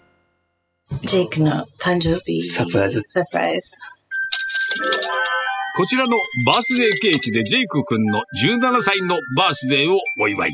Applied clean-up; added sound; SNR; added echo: classical method spectral subtraction.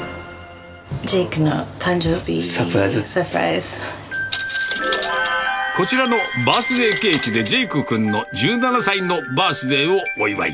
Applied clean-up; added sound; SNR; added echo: none; Coin (dropping); 12 dB; none.